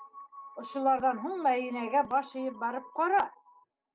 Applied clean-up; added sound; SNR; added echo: none; none; none; none.